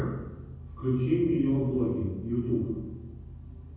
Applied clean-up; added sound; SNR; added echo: none; none; none; reverberation time 1.3 s.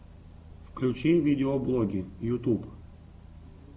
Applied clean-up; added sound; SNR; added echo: none; none; none; none.